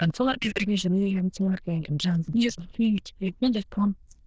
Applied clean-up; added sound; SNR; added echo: neural diffusion model UNIVERSE++.